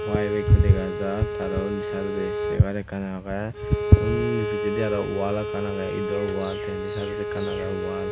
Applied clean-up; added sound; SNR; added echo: none; Bowed string instrument; 5 dB; none.